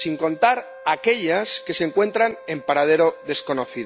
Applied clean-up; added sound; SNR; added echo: none; Wind instrument, woodwind instrument; 20 dB; none.